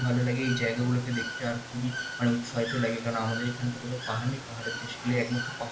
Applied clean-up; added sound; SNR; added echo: none; Water / Bird; 9 dB; reverberation time 0.4 s.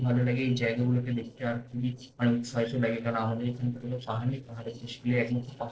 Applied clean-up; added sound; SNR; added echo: neural separator model SepFormer DNS4.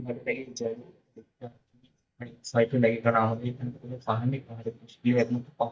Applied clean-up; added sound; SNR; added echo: neural mask model DeepFilterNet 3.